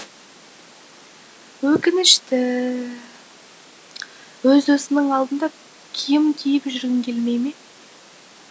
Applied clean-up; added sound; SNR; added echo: none; none; none; none.